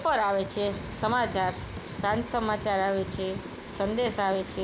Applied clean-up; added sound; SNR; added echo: none; Drum / Drum kit; 19 dB; none.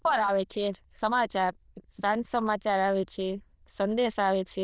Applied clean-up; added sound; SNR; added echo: neural diffusion model UNIVERSE++.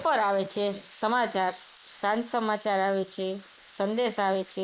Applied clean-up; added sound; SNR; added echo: neural mask model Resemble Enhance denoiser.